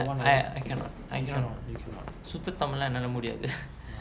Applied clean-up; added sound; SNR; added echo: none; Fireworks; 14 dB; none.